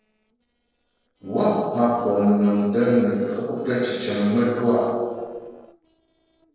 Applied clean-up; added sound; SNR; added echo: neural separator model SepFormer DNS4.